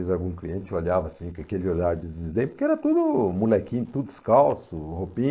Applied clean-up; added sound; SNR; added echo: neural mask model Resemble Enhance denoiser.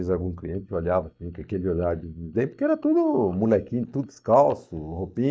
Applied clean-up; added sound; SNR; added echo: neural mask model DeepFilterNet 3.